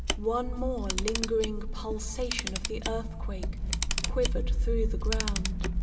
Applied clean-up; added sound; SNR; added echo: none; Camera; -4 dB; reverberation time 2.2 s.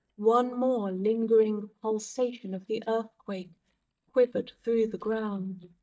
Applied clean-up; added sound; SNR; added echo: neural mask model DeepFilterNet 3.